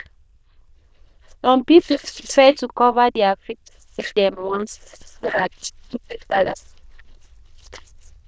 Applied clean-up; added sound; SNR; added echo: neural diffusion model UNIVERSE++.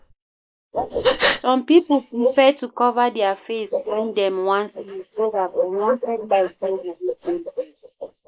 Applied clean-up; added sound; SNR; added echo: neural mask model Resemble Enhance denoiser.